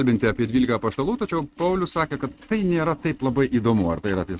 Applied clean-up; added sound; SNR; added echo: neural mask model RNNoise.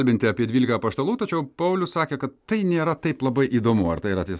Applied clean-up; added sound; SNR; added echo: none; none; none; none.